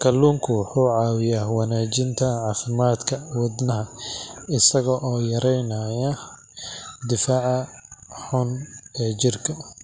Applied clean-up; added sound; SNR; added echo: none; none; none; none.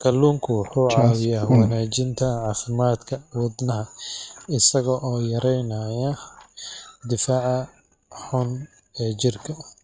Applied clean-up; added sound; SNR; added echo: neural mask model RNNoise.